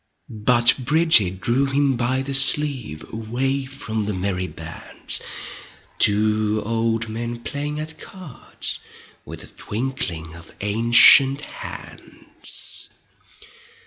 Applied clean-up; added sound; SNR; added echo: none; none; none; none.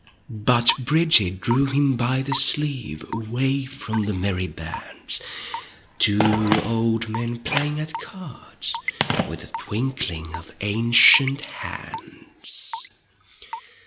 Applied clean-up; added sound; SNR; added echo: none; Telephone + Raindrop / Drip / Water tap, faucet; 10 dB; none.